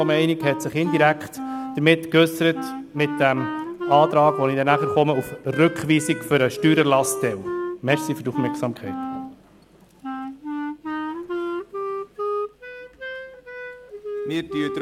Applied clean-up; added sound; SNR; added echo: none; Wind instrument, woodwind instrument; 8 dB; none.